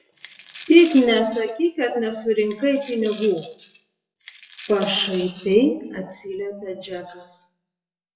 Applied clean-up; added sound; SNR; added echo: classical method WPE with log-MMSE.